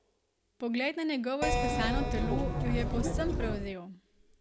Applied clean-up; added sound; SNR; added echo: none; Keyboard (musical); -4 dB; none.